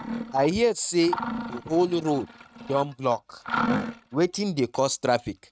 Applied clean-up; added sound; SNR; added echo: neural mask model RNNoise.